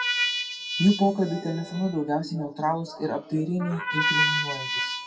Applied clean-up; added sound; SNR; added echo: classical method WPE with log-MMSE.